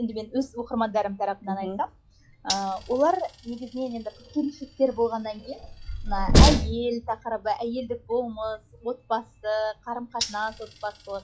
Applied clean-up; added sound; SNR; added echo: classical method log-MMSE.